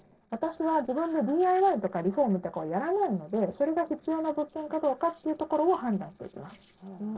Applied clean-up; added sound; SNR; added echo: neural separator model SepFormer DNS4.